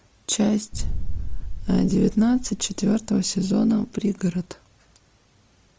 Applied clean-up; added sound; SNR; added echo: none; Boom; 4 dB; none.